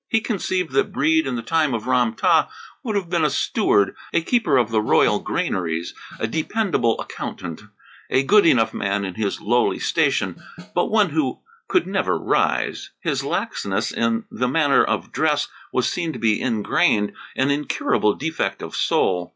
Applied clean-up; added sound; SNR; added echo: classical method log-MMSE.